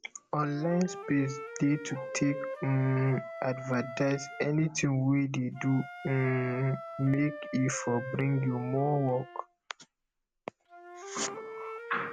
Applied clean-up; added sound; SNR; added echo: none; Wind instrument, woodwind instrument; 12 dB; none.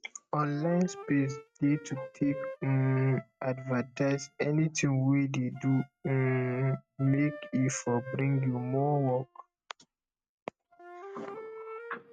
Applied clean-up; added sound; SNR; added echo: neural mask model RNNoise.